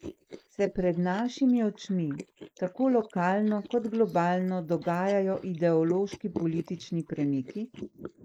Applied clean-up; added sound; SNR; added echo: neural mask model Resemble Enhance denoiser.